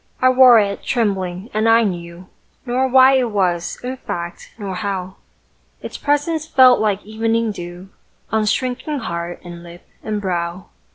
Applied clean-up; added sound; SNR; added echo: none; none; none; none.